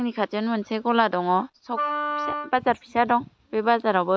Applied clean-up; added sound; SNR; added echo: none; Wind instrument, woodwind instrument; 6 dB; none.